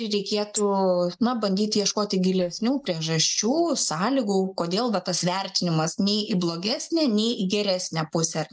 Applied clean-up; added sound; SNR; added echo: neural mask model DeepFilterNet 3.